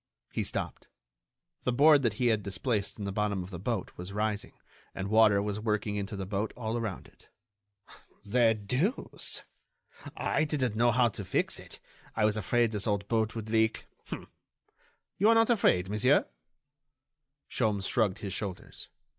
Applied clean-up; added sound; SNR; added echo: none; none; none; none.